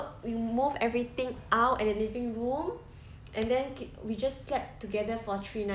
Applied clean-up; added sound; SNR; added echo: none; none; none; none.